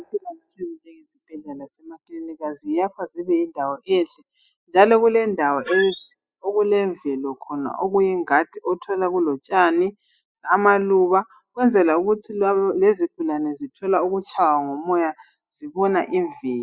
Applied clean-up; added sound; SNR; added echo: classical method spectral subtraction.